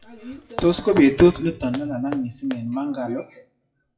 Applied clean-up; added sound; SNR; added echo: classical method WPE with log-MMSE.